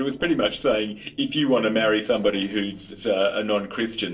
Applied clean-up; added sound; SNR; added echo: neural separator model SepFormer DNS4.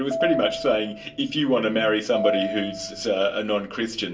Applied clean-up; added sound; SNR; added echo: none; Piano; 6 dB; reverberation time 0.2 s.